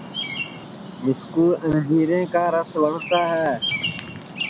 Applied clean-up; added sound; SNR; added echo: none; Bird vocalization, bird call, bird song; 9 dB; none.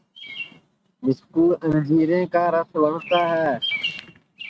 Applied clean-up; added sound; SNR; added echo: neural mask model RNNoise.